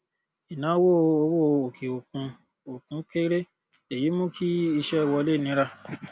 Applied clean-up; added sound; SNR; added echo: none; none; none; none.